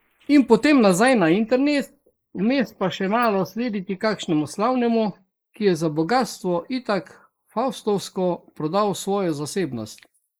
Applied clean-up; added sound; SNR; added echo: neural mask model Resemble Enhance denoiser.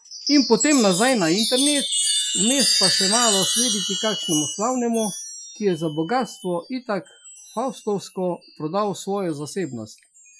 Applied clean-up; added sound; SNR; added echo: classical method Wiener filter.